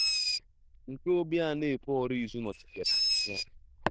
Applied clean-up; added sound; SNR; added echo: neural diffusion model UNIVERSE++.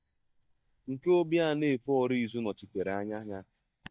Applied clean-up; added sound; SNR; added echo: neural mask model DeepFilterNet 3.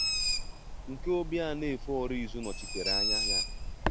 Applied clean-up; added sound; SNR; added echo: none; Bird; -3 dB; none.